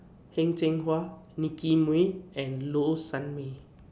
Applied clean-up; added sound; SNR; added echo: none; none; none; none.